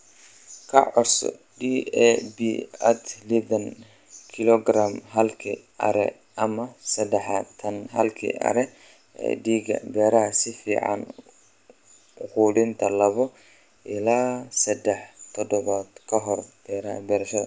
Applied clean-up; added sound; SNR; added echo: none; none; none; none.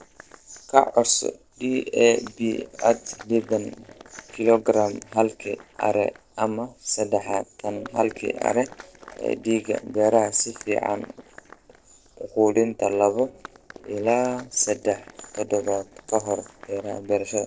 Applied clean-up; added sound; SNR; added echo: neural separator model SepFormer DNS4.